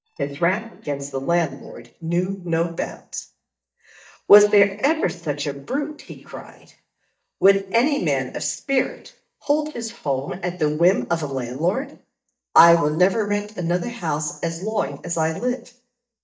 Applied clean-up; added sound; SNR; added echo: neural mask model DeepFilterNet 3.